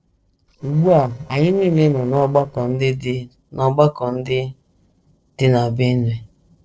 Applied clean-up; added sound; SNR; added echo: neural separator model SepFormer DNS4.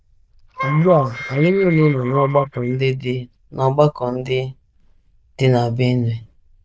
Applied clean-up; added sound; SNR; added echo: neural diffusion model UNIVERSE++.